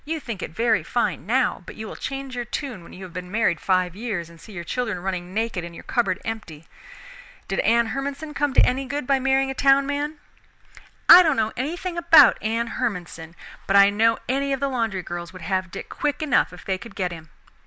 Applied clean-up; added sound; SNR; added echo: none; Bass drum; 1 dB; none.